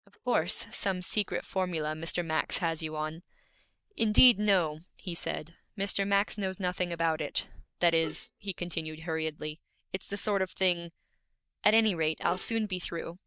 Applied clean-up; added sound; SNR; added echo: neural mask model DeepFilterNet 3.